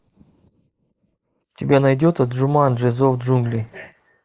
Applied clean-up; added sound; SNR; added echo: neural mask model Resemble Enhance denoiser.